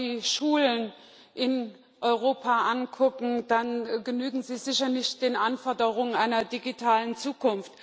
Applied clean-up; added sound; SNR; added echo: none; none; none; none.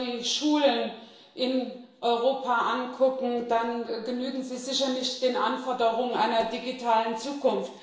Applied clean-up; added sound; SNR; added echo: none; none; none; reverberation time 0.7 s.